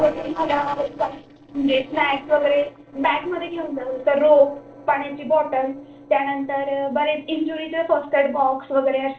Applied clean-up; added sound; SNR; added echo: neural separator model SepFormer DNS4.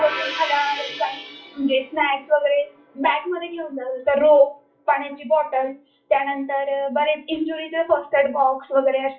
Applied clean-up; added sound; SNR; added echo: classical method WPE with log-MMSE.